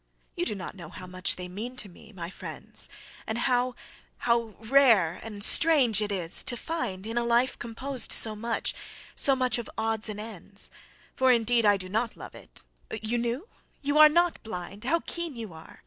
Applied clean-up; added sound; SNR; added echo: neural separator model SepFormer DNS4.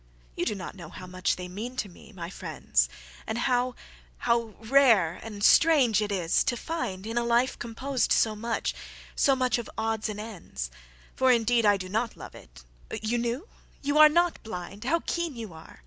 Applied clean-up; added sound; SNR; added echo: none; Buzz; 19 dB; none.